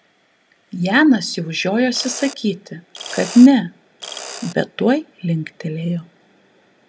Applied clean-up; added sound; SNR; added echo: none; Mechanisms; 16 dB; none.